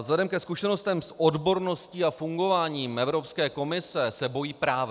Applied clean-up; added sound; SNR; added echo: none; none; none; none.